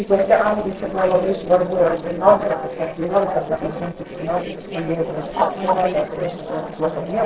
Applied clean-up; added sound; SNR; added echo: neural separator model SepFormer DNS4.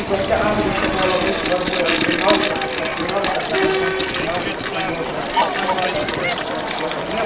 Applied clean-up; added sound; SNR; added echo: none; Toilet flush + Crowd; -3 dB; none.